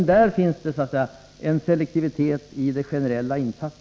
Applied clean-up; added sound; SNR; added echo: none; none; none; none.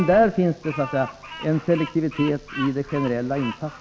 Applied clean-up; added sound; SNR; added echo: none; Bird vocalization, bird call, bird song; 14 dB; none.